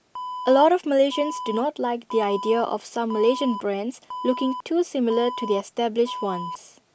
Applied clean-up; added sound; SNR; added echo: none; Alarm; 11 dB; none.